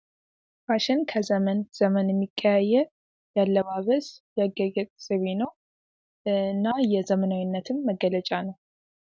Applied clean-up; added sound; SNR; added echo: none; none; none; none.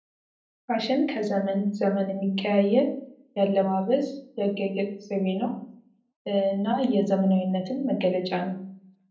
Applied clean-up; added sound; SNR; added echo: none; none; none; reverberation time 0.6 s.